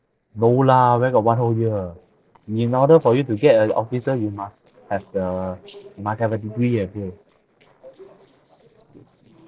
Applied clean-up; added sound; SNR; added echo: neural separator model SepFormer DNS4.